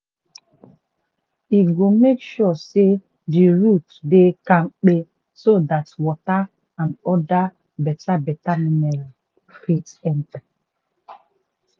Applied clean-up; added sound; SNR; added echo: none; none; none; none.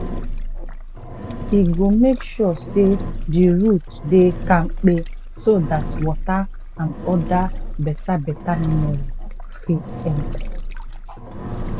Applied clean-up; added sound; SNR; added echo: none; Engine; 6 dB; none.